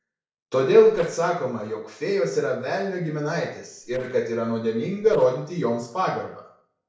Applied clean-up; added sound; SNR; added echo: neural separator model SepFormer DNS4.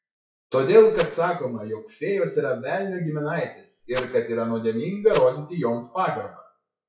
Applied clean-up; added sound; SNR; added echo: classical method WPE with log-MMSE.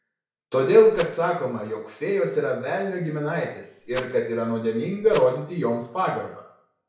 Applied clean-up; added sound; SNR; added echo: none; Rattle; 17 dB; reverberation time 0.6 s.